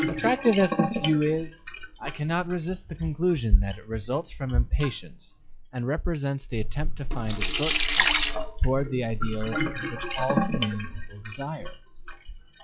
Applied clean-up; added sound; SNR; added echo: classical method log-MMSE.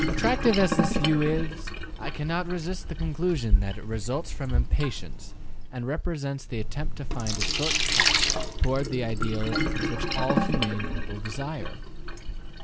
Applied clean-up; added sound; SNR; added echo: none; Sink (filling or washing); 0 dB; none.